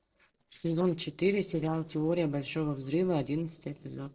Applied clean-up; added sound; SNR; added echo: neural separator model SepFormer DNS4.